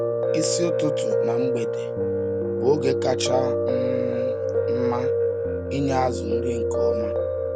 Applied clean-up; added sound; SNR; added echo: none; Piano; -5 dB; none.